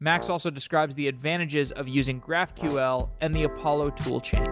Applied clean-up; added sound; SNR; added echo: none; Brass instrument; 18 dB; none.